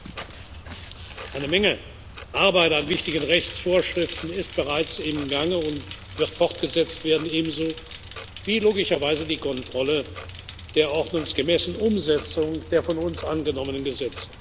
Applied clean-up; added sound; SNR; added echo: none; Clock + Bicycle; 12 dB; none.